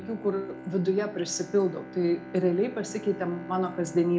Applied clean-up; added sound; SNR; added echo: none; Bowed string instrument; 14 dB; reverberation time 0.3 s.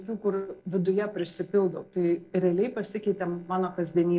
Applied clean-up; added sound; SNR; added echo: neural separator model SepFormer DNS4.